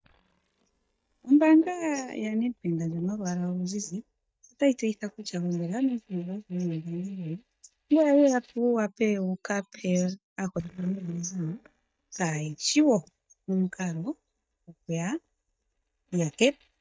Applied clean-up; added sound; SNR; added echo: neural mask model DeepFilterNet 3.